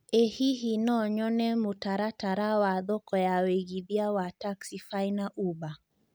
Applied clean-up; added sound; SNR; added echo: none; none; none; none.